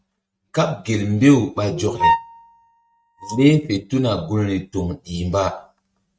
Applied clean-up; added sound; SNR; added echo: neural mask model RNNoise.